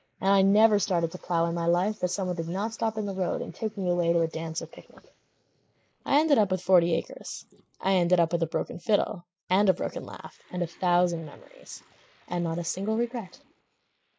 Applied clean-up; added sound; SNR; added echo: neural mask model Resemble Enhance denoiser.